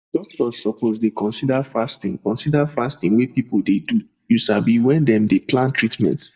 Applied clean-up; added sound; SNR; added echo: neural mask model DeepFilterNet 3.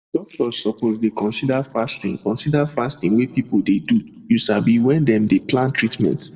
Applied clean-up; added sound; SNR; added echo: neural separator model SepFormer DNS4.